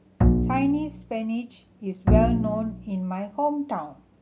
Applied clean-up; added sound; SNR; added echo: none; Bowed string instrument; -3 dB; none.